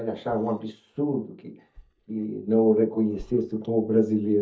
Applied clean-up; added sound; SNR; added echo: neural mask model DeepFilterNet 3.